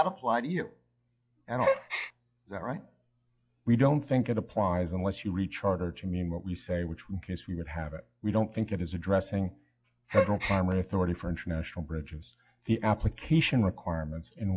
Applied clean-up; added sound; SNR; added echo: classical method log-MMSE.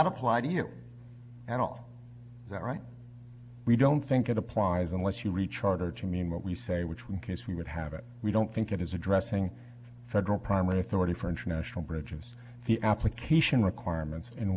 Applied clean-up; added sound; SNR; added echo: none; none; none; none.